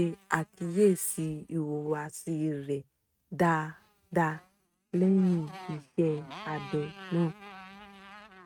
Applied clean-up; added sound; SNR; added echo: neural mask model RNNoise.